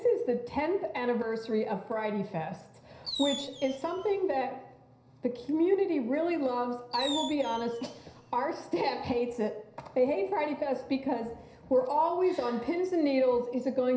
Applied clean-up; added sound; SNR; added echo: none; Fireworks; 10 dB; reverberation time 0.5 s.